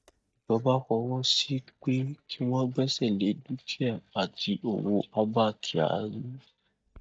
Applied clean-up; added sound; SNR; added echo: neural mask model DeepFilterNet 3.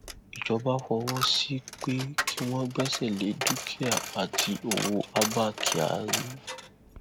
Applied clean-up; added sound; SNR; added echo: none; Coin (dropping); 4 dB; none.